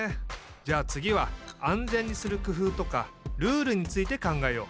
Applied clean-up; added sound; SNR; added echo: none; none; none; none.